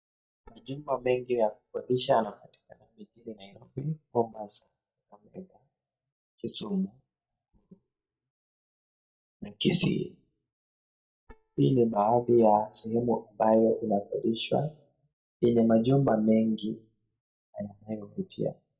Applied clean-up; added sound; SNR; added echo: neural mask model DeepFilterNet 3.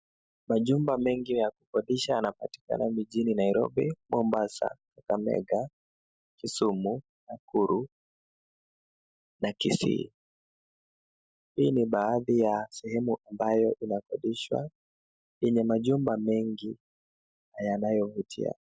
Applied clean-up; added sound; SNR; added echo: none; none; none; none.